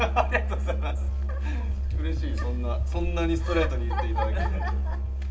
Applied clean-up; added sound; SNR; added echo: none; Musical instrument; -4 dB; reverberation time 0.2 s.